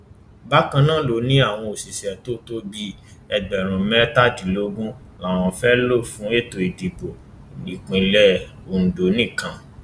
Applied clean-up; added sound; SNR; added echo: none; none; none; none.